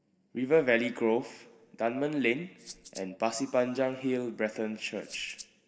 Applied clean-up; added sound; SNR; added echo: neural separator model SepFormer DNS4.